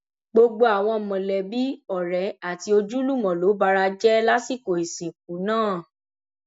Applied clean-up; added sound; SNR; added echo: none; none; none; none.